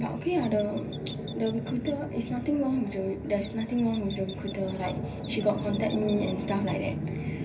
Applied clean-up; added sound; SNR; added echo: none; Chirp, tweet; 20 dB; reverberation time 0.3 s.